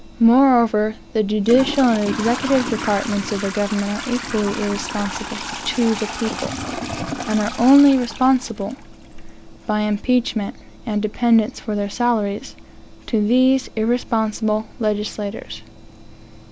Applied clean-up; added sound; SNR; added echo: none; Trickle, dribble / Toilet flush; 12 dB; none.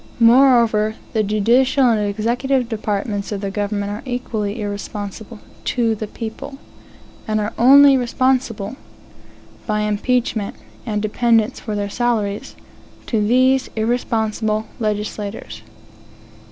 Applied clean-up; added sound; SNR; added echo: none; none; none; none.